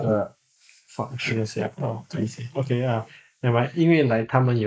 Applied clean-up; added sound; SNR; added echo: neural mask model Resemble Enhance denoiser.